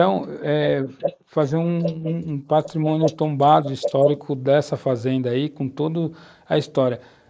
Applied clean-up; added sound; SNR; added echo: neural mask model Resemble Enhance denoiser.